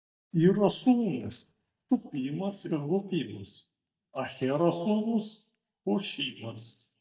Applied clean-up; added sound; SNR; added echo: neural mask model DeepFilterNet 3.